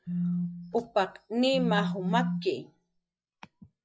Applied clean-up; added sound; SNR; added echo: classical method log-MMSE.